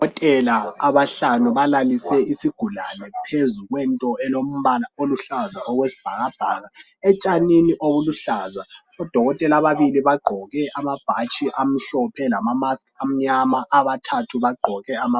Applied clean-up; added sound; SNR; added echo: none; none; none; none.